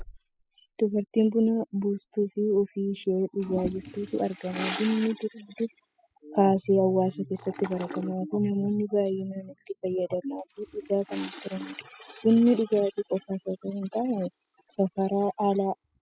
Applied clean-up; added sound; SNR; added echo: classical method spectral subtraction.